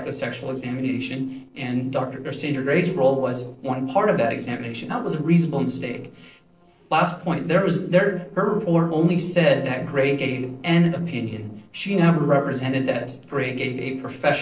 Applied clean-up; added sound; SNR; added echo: neural separator model SepFormer DNS4.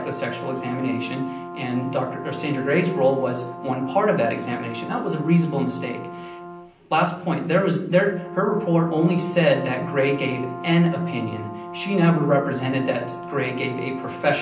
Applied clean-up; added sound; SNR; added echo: none; Brass instrument; 12 dB; reverberation time 0.6 s.